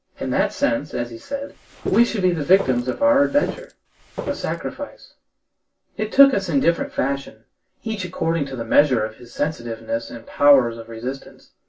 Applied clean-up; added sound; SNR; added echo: none; Walk, footsteps; 11 dB; reverberation time 0.1 s.